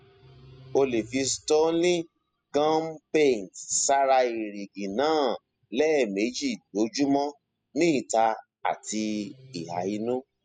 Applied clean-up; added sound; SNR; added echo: classical method spectral subtraction.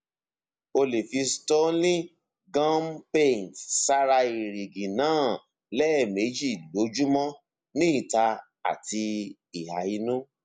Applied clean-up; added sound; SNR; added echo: none; none; none; none.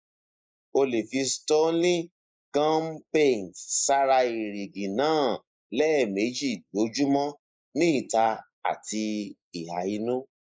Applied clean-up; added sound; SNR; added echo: neural mask model Resemble Enhance denoiser.